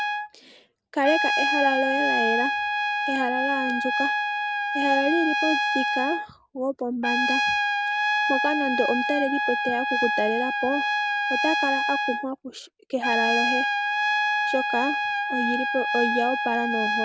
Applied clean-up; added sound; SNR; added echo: none; Trumpet; -3 dB; none.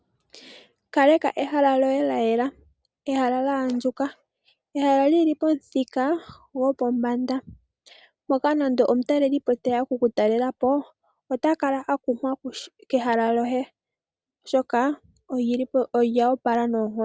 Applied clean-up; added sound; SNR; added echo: none; none; none; none.